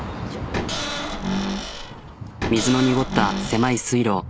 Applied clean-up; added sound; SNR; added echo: none; Cupboard open or close / Door; 4 dB; none.